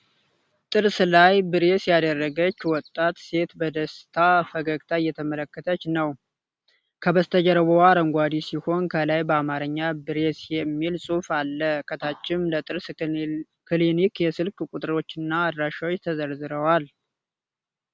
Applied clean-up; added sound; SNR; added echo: none; none; none; none.